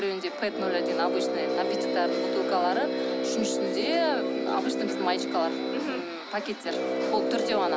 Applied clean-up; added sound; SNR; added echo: none; Brass instrument; -1 dB; none.